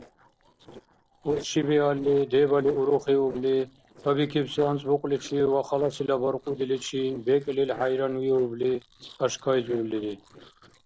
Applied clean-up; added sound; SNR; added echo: neural separator model SepFormer DNS4.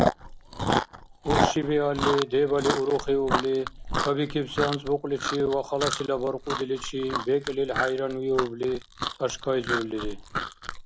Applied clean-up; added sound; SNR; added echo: none; Chewing, mastication; 3 dB; none.